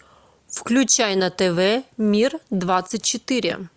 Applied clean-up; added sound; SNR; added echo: none; none; none; none.